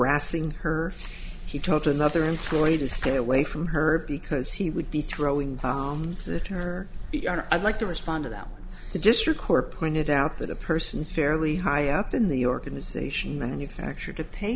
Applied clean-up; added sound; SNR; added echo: none; none; none; none.